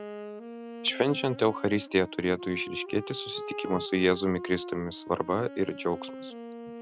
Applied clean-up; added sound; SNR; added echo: none; Wind instrument, woodwind instrument; 11 dB; none.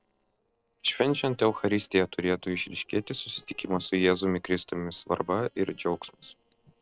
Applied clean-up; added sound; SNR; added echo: neural separator model SepFormer DNS4.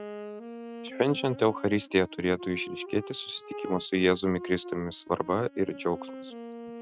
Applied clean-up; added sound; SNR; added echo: neural mask model RNNoise.